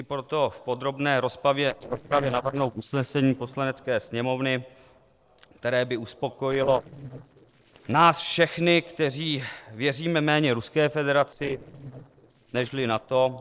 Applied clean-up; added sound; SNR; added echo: neural separator model SepFormer DNS4.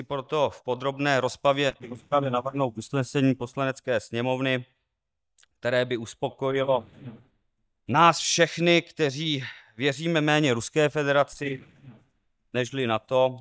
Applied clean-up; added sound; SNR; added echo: neural mask model DeepFilterNet 3.